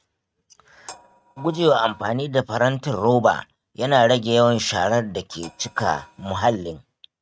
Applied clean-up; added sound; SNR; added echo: neural mask model RNNoise.